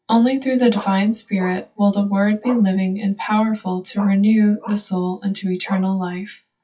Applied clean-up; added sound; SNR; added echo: classical method WPE with log-MMSE.